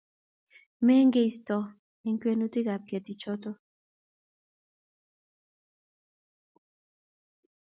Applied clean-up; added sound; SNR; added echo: none; none; none; none.